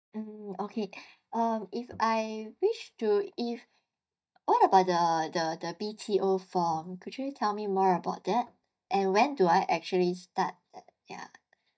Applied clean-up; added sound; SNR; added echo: neural mask model DeepFilterNet 3.